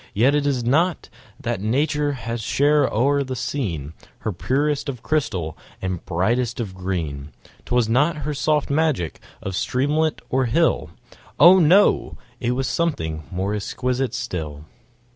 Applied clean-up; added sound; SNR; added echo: none; none; none; none.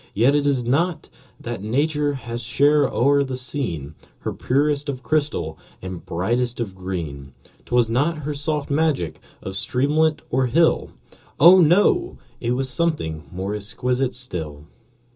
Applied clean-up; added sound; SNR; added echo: none; none; none; reverberation time 0.2 s.